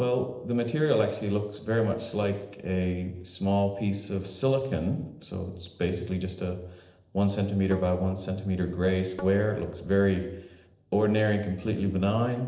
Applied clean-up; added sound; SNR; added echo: neural separator model SepFormer DNS4.